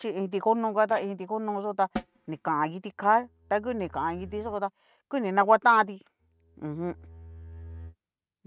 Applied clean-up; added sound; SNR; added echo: neural mask model RNNoise.